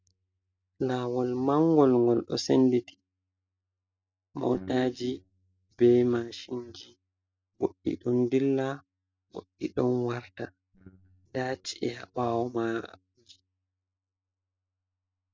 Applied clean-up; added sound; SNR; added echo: neural mask model DeepFilterNet 3.